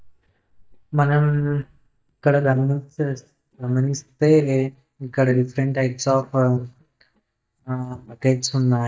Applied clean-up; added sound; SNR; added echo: neural mask model DeepFilterNet 3.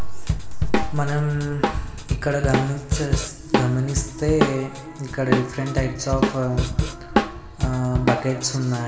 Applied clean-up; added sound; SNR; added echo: none; Drum kit; 2 dB; reverberation time 2.1 s.